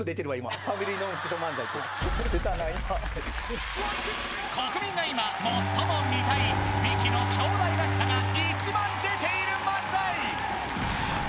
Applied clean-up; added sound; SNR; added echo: none; Bowed string instrument; 5 dB; none.